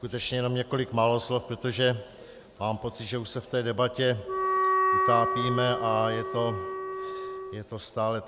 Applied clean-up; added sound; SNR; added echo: none; Wind instrument, woodwind instrument; 0 dB; none.